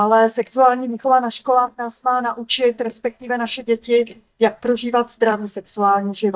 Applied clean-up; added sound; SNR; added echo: neural mask model DeepFilterNet 3.